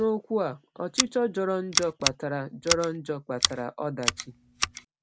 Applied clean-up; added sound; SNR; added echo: none; Scissors; 2 dB; none.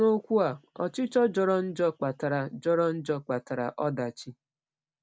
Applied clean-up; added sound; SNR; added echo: none; none; none; none.